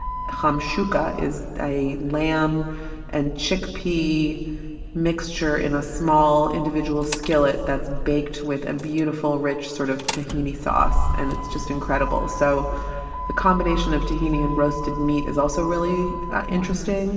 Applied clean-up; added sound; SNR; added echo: none; Motor vehicle (road); 5 dB; reverberation time 2.1 s.